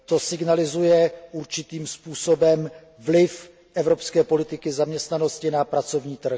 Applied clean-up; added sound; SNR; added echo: none; none; none; none.